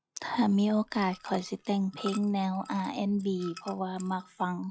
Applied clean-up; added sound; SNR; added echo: classical method log-MMSE.